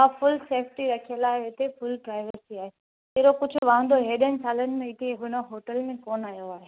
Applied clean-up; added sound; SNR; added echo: none; none; none; none.